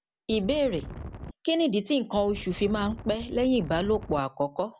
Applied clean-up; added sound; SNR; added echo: none; Wind; 12 dB; none.